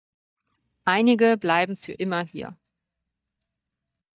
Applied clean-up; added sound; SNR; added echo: neural mask model DeepFilterNet 3.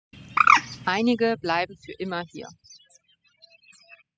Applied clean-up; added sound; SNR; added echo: classical method spectral subtraction.